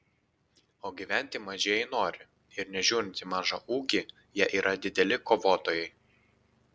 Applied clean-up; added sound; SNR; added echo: none; none; none; none.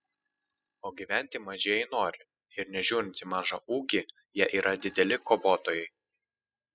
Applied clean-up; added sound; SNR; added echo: classical method spectral subtraction.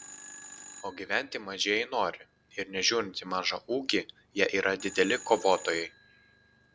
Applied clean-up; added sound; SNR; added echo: none; Telephone; 19 dB; none.